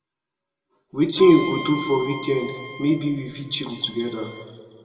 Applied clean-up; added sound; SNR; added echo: none; Bowed string instrument; 12 dB; reverberation time 1.6 s.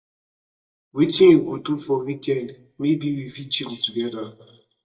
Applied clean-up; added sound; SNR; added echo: neural mask model DeepFilterNet 3.